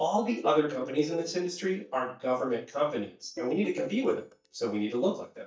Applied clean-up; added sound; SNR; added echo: neural mask model DeepFilterNet 3.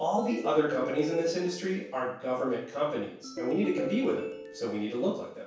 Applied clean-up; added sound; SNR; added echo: none; Ringtone; 7 dB; reverberation time 0.7 s.